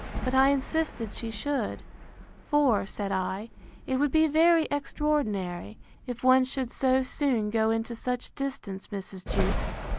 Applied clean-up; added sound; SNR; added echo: none; Thunder; 9 dB; none.